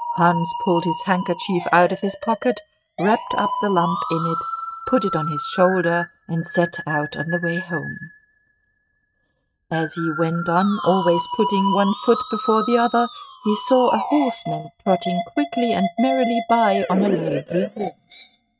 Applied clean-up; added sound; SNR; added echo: neural mask model RNNoise.